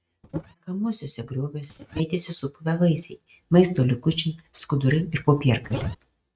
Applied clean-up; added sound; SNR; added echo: neural mask model RNNoise.